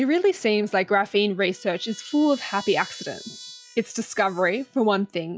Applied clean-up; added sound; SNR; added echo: classical method log-MMSE.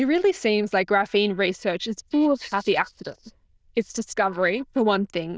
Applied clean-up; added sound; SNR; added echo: neural diffusion model UNIVERSE++.